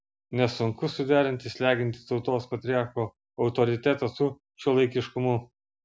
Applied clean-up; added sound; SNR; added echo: none; none; none; none.